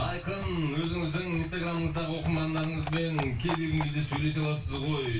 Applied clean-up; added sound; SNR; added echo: none; Livestock, farm animals, working animals; 14 dB; reverberation time 0.3 s.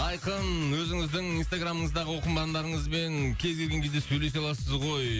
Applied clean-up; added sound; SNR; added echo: none; none; none; none.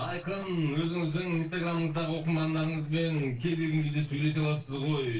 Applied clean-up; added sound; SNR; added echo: neural separator model SepFormer DNS4.